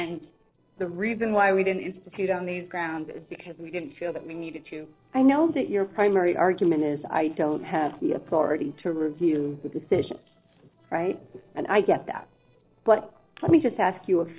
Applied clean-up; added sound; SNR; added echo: neural separator model SepFormer DNS4.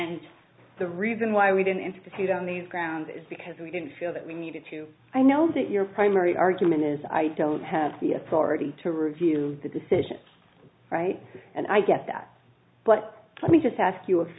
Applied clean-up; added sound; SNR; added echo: none; none; none; none.